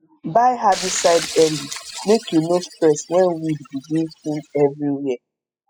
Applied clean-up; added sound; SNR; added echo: classical method spectral subtraction.